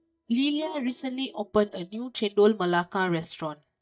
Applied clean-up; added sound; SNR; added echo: neural mask model DeepFilterNet 3.